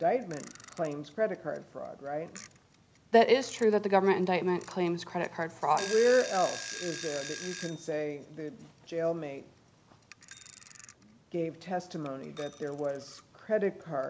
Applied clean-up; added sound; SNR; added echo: none; Alarm / Clock; 16 dB; none.